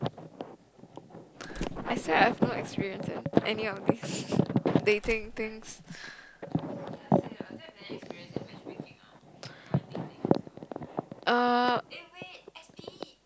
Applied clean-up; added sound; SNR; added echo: none; Door; 14 dB; none.